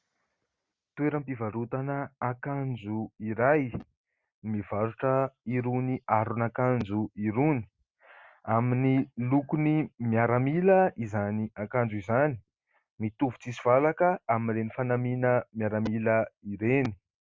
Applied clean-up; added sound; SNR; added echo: none; none; none; none.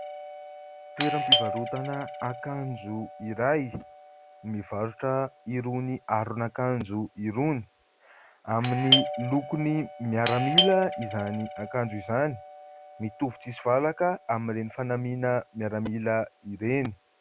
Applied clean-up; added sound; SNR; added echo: none; Doorbell; 4 dB; none.